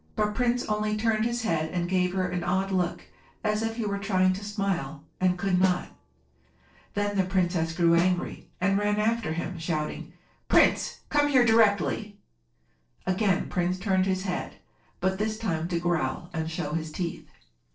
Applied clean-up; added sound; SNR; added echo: neural separator model SepFormer DNS4.